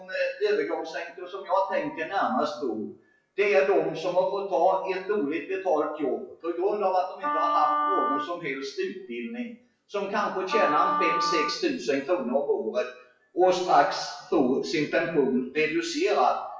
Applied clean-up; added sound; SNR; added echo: classical method WPE with log-MMSE.